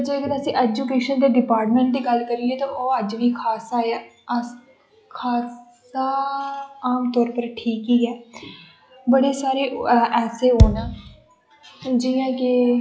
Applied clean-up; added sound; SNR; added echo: classical method log-MMSE.